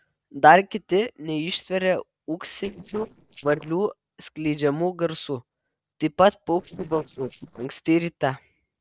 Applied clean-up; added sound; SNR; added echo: neural separator model SepFormer DNS4.